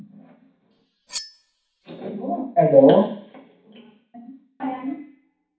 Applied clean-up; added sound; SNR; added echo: none; Cutlery, silverware; 17 dB; reverberation time 0.6 s.